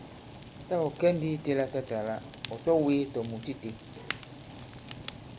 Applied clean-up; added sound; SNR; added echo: none; Fire; 10 dB; none.